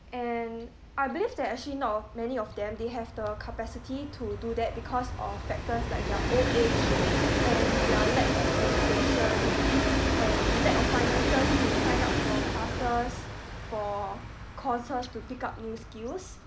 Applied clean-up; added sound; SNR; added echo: none; Train; -4 dB; none.